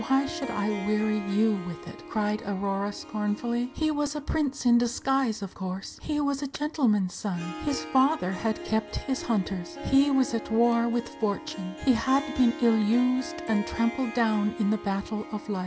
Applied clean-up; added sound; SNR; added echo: none; Harp; 13 dB; none.